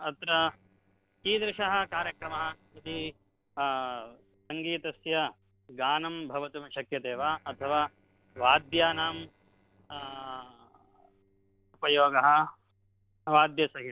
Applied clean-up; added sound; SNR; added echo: neural separator model SepFormer DNS4.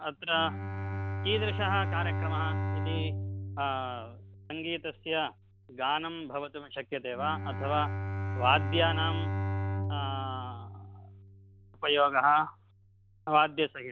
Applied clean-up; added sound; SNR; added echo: none; Bowed string instrument; 3 dB; none.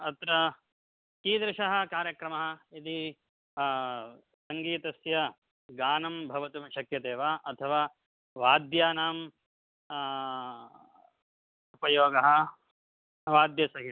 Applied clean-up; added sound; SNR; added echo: none; none; none; none.